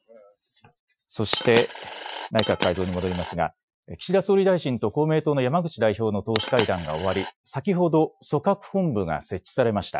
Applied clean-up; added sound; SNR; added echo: classical method Wiener filter.